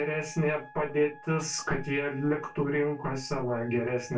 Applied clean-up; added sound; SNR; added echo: none; Wind instrument, woodwind instrument; 20 dB; reverberation time 0.2 s.